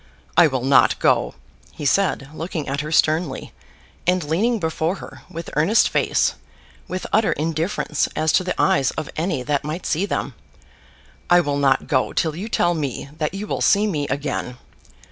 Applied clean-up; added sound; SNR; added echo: none; none; none; none.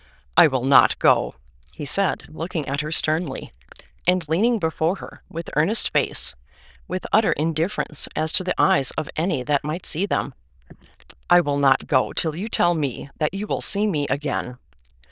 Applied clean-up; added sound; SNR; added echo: neural diffusion model UNIVERSE++.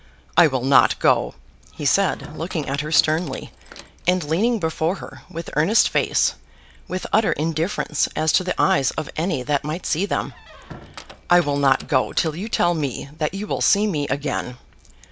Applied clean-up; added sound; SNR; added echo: none; Squeak; 20 dB; none.